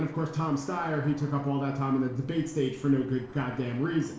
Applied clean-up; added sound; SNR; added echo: neural separator model SepFormer DNS4.